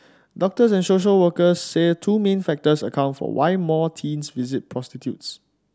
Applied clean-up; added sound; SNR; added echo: none; none; none; none.